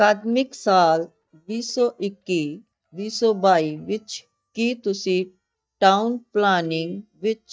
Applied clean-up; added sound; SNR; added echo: neural mask model DeepFilterNet 3.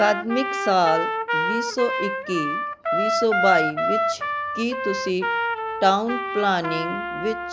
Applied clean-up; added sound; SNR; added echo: none; Trumpet; 1 dB; none.